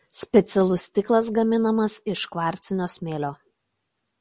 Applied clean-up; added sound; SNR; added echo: none; none; none; none.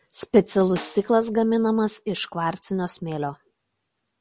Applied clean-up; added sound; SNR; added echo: none; Snare drum; 19 dB; none.